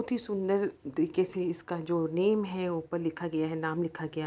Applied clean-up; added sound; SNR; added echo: none; none; none; none.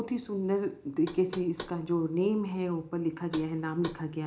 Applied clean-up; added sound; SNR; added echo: none; Knock; 17 dB; reverberation time 0.4 s.